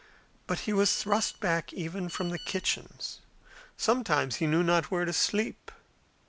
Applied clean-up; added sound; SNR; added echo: none; Telephone; 16 dB; none.